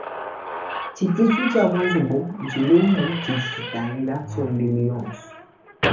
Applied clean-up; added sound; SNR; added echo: none; Squeak / Slam; 8 dB; reverberation time 0.7 s.